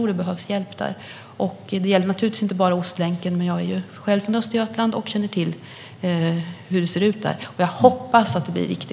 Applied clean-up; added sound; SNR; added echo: none; none; none; none.